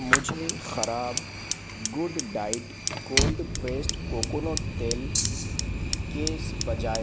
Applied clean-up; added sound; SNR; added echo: none; Rattle (instrument) + Fire; -4 dB; none.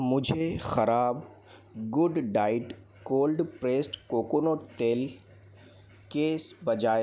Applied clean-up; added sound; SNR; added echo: none; none; none; none.